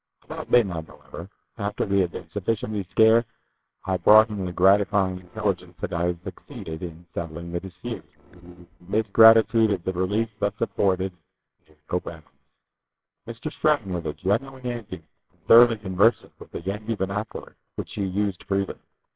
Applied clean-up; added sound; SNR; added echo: neural separator model SepFormer WHAMR!.